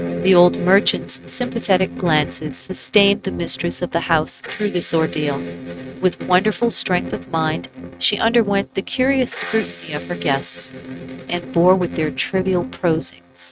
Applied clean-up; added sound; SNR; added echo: neural mask model RNNoise.